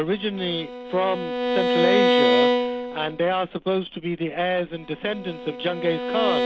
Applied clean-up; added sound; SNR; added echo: none; Bowed string instrument; -1 dB; none.